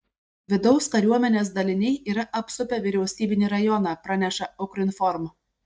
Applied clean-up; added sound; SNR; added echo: neural mask model DeepFilterNet 3.